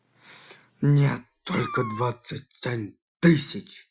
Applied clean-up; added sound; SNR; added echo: classical method Wiener filter.